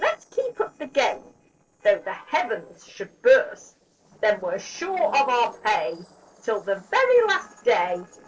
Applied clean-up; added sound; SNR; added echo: neural separator model SepFormer DNS4.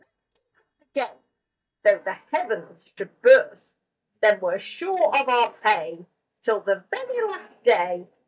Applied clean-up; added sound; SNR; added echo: neural mask model DeepFilterNet 3.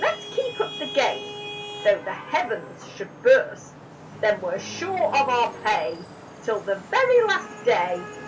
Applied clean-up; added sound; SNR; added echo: none; Traffic noise, roadway noise / Vehicle horn, car horn, honking; 14 dB; reverberation time 0.2 s.